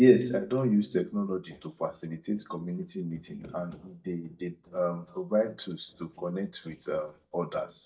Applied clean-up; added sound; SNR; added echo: neural mask model DeepFilterNet 3.